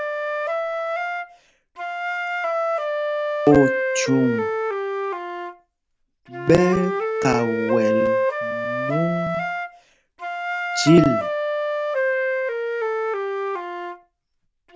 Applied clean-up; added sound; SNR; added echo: none; Wind instrument, woodwind instrument; 0 dB; none.